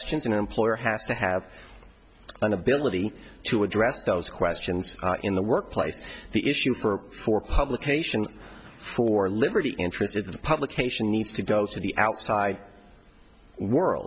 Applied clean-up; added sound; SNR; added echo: none; none; none; none.